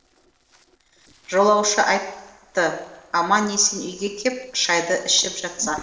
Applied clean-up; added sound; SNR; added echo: neural separator model SepFormer DNS4.